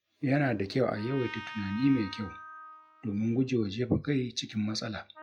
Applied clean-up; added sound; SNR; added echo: classical method log-MMSE.